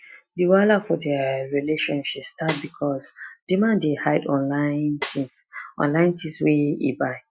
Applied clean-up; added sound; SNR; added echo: classical method Wiener filter.